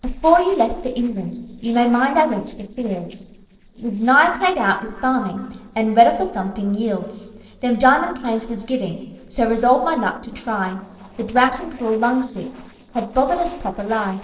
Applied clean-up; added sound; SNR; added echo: neural separator model SepFormer DNS4.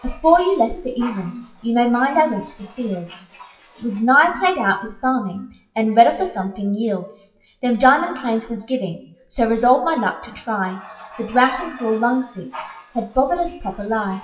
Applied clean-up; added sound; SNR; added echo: classical method WPE with log-MMSE.